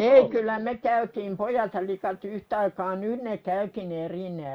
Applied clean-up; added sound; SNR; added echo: neural mask model Resemble Enhance denoiser.